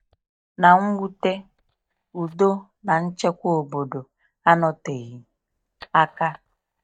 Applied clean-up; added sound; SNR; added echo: neural mask model DeepFilterNet 3.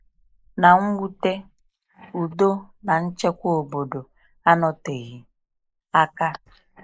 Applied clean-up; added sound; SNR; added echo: neural mask model Resemble Enhance denoiser.